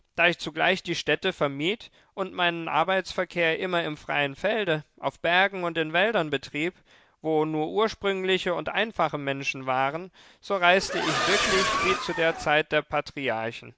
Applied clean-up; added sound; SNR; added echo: none; Accelerating, revving, vroom; 1 dB; none.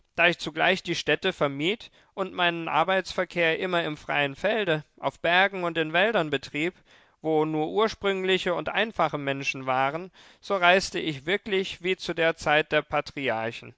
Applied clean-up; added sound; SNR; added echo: none; none; none; none.